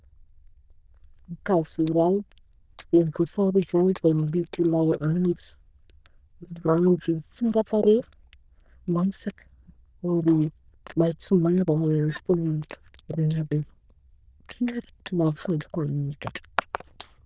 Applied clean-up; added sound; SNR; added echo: neural diffusion model UNIVERSE++.